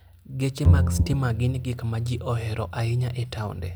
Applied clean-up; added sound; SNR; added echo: none; Bowed string instrument; 0 dB; none.